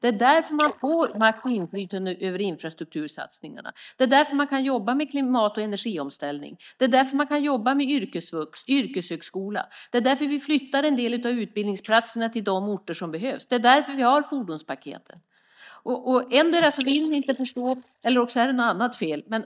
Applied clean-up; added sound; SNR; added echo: neural mask model DeepFilterNet 3.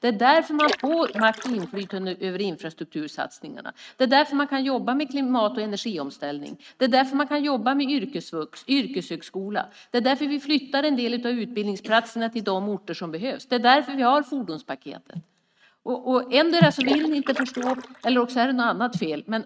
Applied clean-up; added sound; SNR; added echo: neural mask model RNNoise.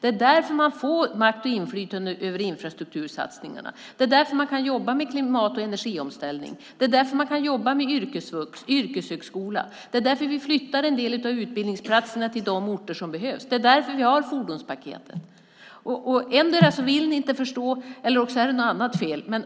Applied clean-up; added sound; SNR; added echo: none; none; none; none.